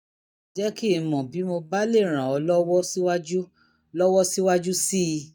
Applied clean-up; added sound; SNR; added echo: neural mask model DeepFilterNet 3.